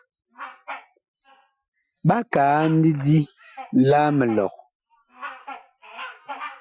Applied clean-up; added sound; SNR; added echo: classical method Wiener filter.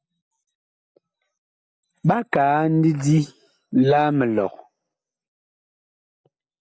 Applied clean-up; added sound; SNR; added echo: none; none; none; none.